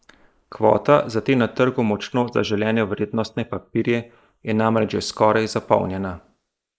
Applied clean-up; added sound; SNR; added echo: neural mask model Resemble Enhance denoiser.